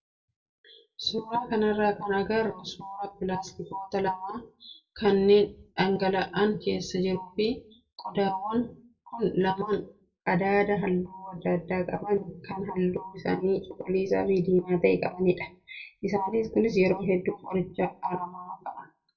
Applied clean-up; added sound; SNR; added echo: none; none; none; reverberation time 0.2 s.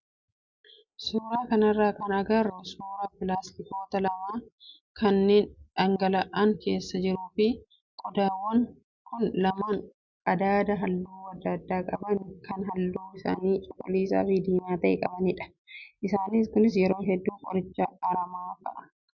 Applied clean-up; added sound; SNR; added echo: none; none; none; none.